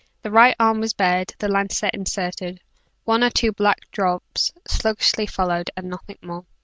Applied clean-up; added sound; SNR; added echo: none; none; none; none.